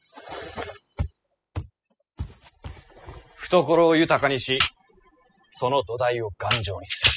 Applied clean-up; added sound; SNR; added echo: classical method spectral subtraction.